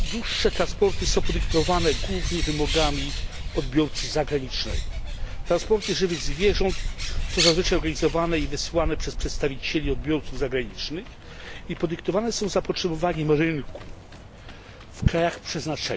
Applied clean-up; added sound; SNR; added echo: none; Bird; 2 dB; none.